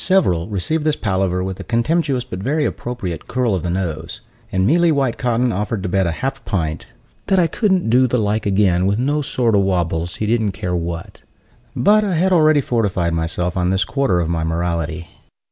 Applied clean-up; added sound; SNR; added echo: none; none; none; none.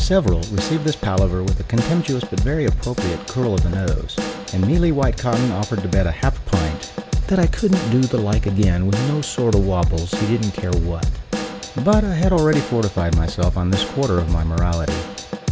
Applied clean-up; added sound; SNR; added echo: none; Drum / Drum kit; 3 dB; none.